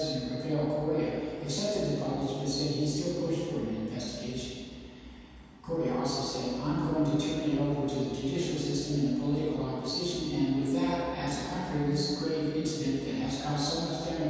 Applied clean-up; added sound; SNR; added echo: none; none; none; reverberation time 2.1 s.